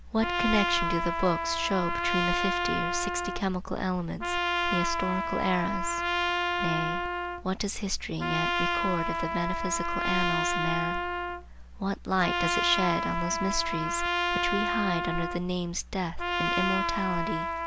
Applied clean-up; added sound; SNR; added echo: none; Trumpet; -1 dB; none.